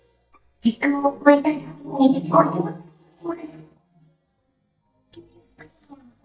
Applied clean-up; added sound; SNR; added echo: neural mask model DeepFilterNet 3.